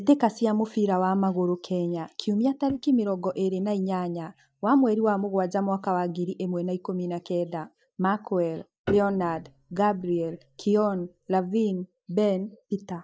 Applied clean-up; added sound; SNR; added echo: neural mask model DeepFilterNet 3.